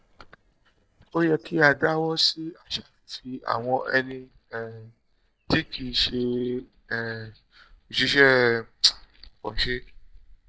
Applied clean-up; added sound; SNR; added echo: neural mask model DeepFilterNet 3.